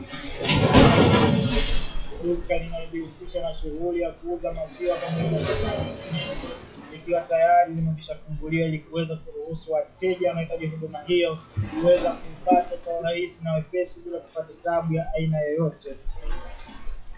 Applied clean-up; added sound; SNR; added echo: classical method WPE with log-MMSE.